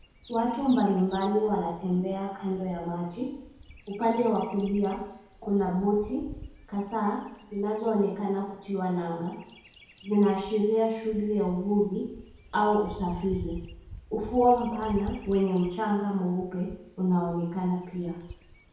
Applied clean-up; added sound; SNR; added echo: none; Bird vocalization, bird call, bird song; 19 dB; reverberation time 2.0 s.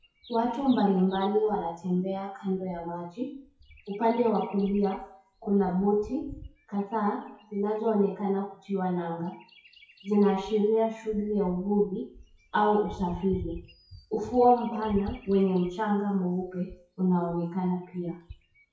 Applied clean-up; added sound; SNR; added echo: classical method WPE with log-MMSE.